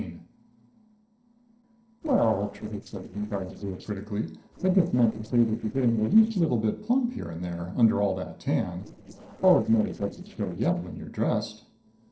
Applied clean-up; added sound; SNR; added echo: neural separator model SepFormer DNS4.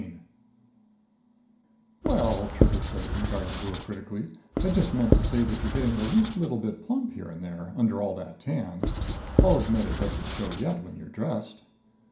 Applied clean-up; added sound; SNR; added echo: none; Writing; -2 dB; reverberation time 0.5 s.